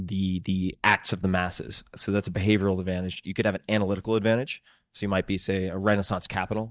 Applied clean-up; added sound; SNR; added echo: neural mask model DeepFilterNet 3.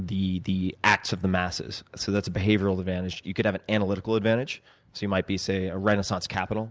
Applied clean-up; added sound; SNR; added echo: none; none; none; none.